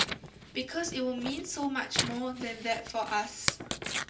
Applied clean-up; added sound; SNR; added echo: none; Tearing; 2 dB; reverberation time 0.3 s.